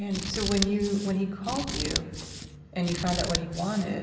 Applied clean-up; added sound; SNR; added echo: none; Scissors; 5 dB; reverberation time 2.0 s.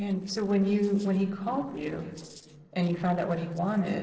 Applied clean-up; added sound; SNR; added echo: neural separator model SepFormer DNS4.